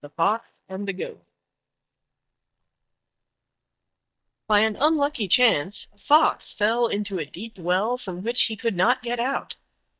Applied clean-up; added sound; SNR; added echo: neural mask model DeepFilterNet 3.